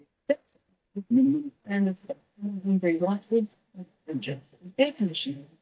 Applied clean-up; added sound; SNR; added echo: neural mask model DeepFilterNet 3.